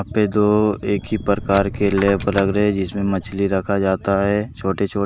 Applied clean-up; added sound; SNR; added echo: none; Coin (dropping); 14 dB; none.